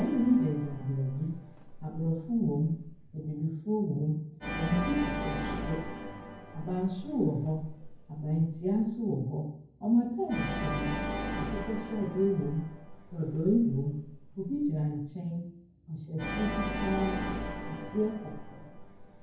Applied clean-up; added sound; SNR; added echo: none; Organ; 7 dB; reverberation time 0.9 s.